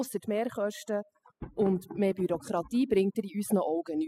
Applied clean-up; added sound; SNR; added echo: classical method spectral subtraction.